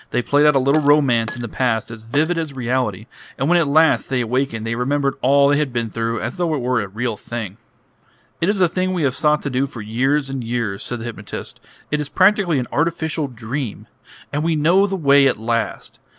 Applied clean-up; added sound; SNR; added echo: none; Glass; 17 dB; none.